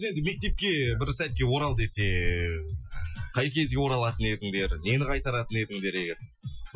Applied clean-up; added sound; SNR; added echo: classical method Wiener filter.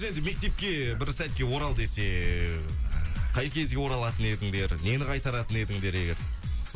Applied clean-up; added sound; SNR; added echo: none; Gull, seagull; 3 dB; none.